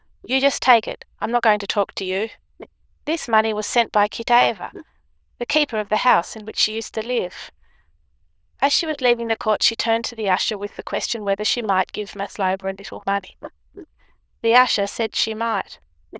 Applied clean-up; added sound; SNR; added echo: neural diffusion model UNIVERSE++.